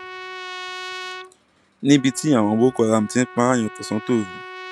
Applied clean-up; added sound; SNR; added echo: none; Trumpet; 15 dB; none.